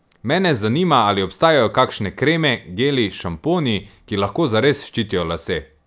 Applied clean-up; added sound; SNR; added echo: none; none; none; none.